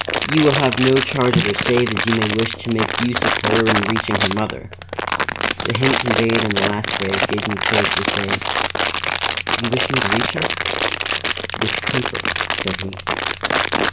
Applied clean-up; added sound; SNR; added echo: none; Crumpling, crinkling; -2 dB; none.